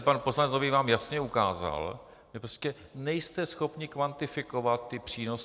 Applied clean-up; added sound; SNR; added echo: none; none; none; none.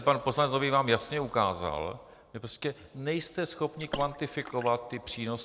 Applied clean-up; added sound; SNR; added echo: none; Water / Splash, splatter; 13 dB; none.